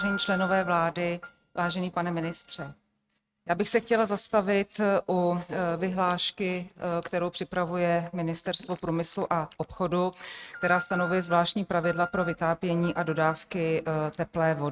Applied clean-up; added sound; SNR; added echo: neural mask model RNNoise.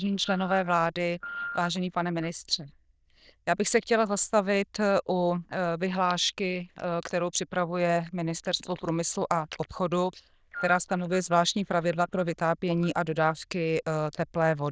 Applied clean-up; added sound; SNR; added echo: neural diffusion model UNIVERSE++.